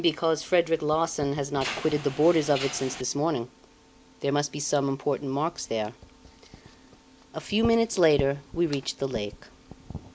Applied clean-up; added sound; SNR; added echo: none; Mechanisms; 13 dB; none.